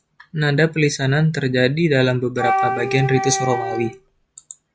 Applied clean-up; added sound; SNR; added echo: none; Wind instrument, woodwind instrument; 4 dB; none.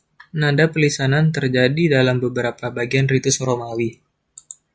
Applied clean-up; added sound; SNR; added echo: none; none; none; none.